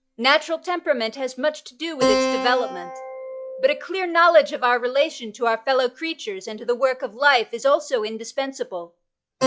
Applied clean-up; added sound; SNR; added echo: classical method log-MMSE.